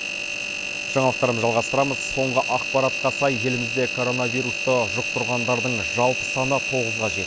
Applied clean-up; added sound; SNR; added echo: none; Engine; 3 dB; none.